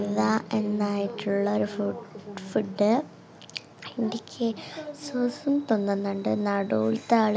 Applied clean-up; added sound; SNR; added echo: none; none; none; none.